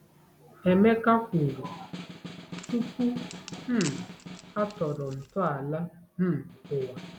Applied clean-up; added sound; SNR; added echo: none; Wood + Snare drum; 15 dB; none.